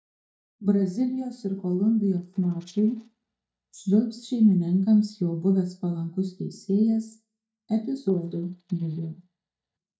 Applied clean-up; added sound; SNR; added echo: neural mask model DeepFilterNet 3.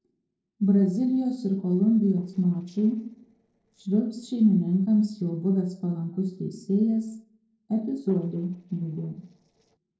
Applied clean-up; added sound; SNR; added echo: neural separator model SepFormer DNS4.